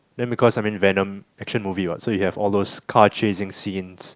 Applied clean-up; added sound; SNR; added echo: none; none; none; none.